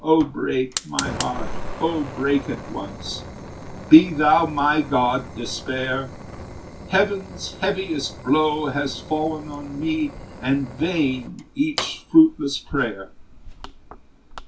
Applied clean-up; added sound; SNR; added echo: none; Fire; 12 dB; reverberation time 0.1 s.